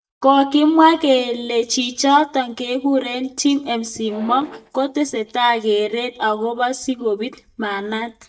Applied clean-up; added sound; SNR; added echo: neural mask model DeepFilterNet 3.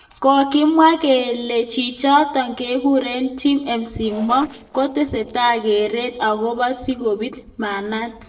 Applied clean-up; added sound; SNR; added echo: neural separator model SepFormer DNS4.